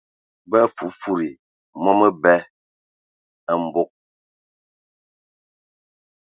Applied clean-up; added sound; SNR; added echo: none; none; none; none.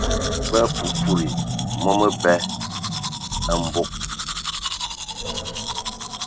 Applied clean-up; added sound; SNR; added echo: none; Domestic sounds, home sounds + Animal; 0 dB; none.